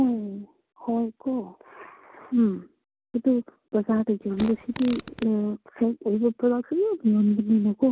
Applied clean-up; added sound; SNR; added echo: none; Fart; 13 dB; none.